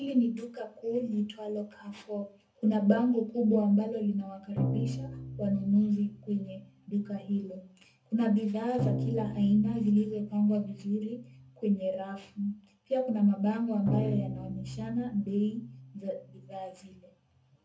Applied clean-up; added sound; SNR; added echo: none; Bowed string instrument; 8 dB; reverberation time 0.3 s.